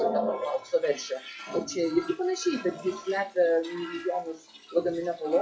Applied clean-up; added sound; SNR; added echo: classical method WPE with log-MMSE.